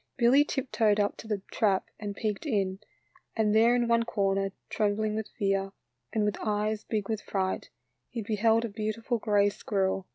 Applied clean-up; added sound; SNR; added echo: none; none; none; none.